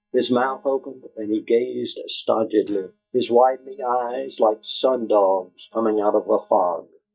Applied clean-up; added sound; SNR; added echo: neural mask model DeepFilterNet 3.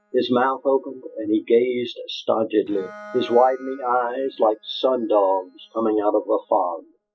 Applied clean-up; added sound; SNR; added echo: classical method spectral subtraction.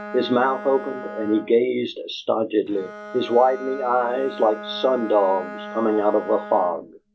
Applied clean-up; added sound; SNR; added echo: none; Bowed string instrument; 14 dB; none.